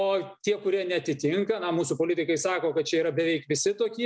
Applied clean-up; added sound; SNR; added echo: none; none; none; none.